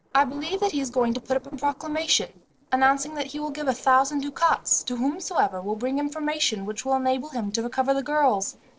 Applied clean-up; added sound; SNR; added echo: neural separator model SepFormer DNS4.